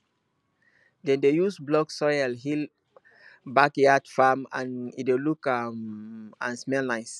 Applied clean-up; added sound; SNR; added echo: none; none; none; none.